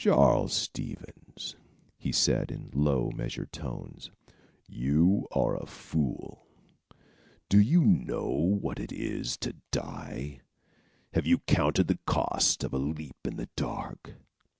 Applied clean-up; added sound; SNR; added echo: none; none; none; none.